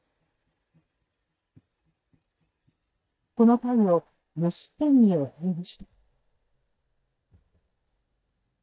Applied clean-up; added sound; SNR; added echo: neural mask model DeepFilterNet 3.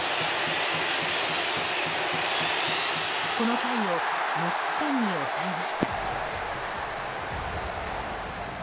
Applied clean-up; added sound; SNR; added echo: none; Fireworks; 13 dB; none.